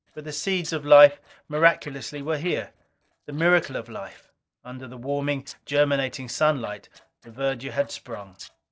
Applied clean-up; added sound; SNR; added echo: neural separator model SepFormer DNS4.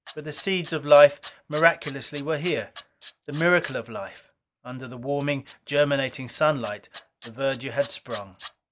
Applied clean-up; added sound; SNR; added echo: neural mask model Resemble Enhance denoiser.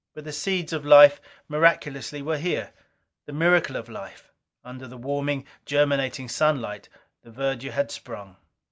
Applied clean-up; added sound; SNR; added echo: none; none; none; none.